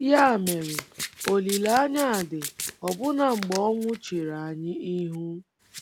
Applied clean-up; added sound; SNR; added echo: none; Domestic sounds, home sounds; 12 dB; none.